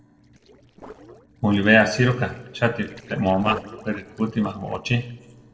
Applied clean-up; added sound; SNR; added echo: neural separator model SepFormer DNS4.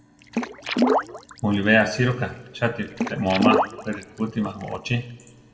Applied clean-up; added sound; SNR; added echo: none; Water / Splash, splatter; 2 dB; reverberation time 1.2 s.